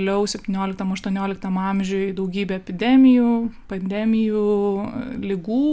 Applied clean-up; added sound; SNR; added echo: none; none; none; none.